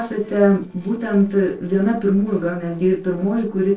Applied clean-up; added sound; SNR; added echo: neural separator model SepFormer DNS4.